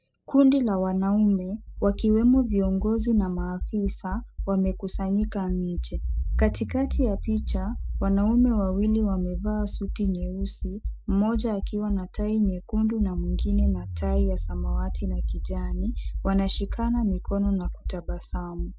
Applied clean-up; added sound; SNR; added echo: neural mask model DeepFilterNet 3.